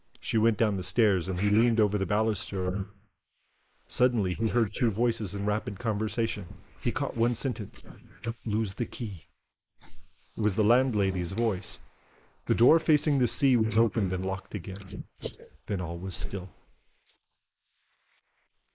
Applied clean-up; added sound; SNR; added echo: neural mask model Resemble Enhance denoiser.